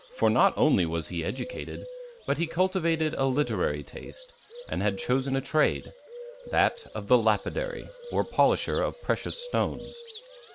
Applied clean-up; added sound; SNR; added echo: none; Bird; 15 dB; none.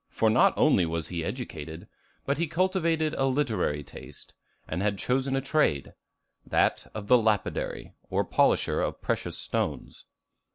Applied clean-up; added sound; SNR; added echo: none; none; none; none.